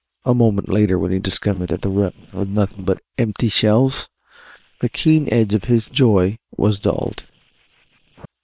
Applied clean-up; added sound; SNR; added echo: neural separator model SepFormer WHAM!.